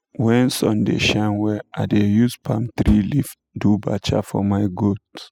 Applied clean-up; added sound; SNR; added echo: classical method spectral subtraction.